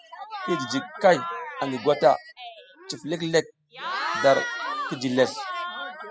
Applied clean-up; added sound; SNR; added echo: classical method spectral subtraction.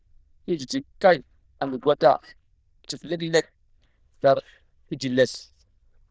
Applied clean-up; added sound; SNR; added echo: neural diffusion model UNIVERSE++.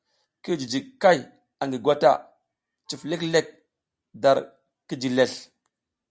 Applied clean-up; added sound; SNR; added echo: none; none; none; none.